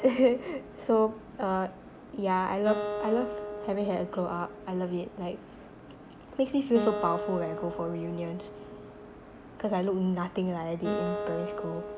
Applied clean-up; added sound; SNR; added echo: none; Acoustic guitar; 8 dB; none.